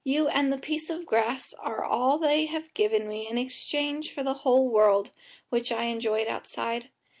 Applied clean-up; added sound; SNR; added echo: none; none; none; none.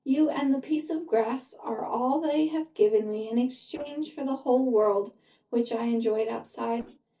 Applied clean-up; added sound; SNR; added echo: neural separator model SepFormer DNS4.